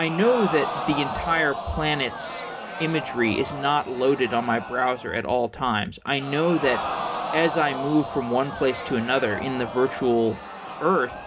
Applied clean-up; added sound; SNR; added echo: none; Crowd; 8 dB; reverberation time 0.3 s.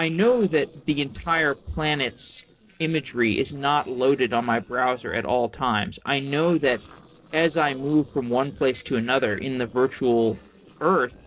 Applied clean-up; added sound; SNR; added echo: neural separator model SepFormer DNS4.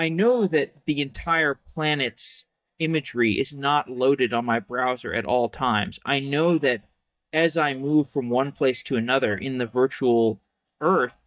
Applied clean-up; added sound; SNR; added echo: neural mask model DeepFilterNet 3.